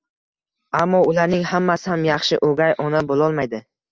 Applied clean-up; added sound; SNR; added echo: none; none; none; none.